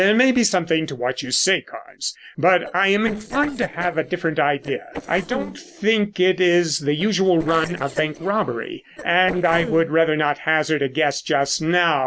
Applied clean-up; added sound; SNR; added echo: neural separator model SepFormer DNS4.